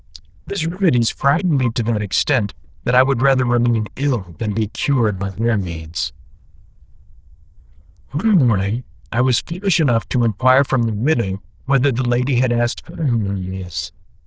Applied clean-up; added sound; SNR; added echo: neural diffusion model UNIVERSE++.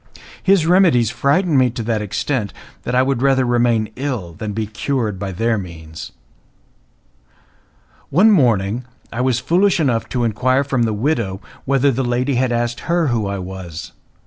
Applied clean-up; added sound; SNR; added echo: none; none; none; none.